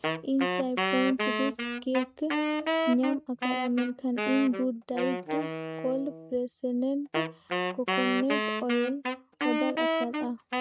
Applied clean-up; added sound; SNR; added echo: neural mask model RNNoise.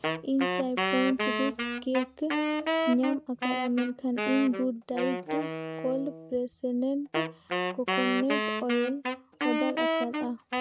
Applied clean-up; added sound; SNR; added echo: none; Wind instrument, woodwind instrument; 1 dB; none.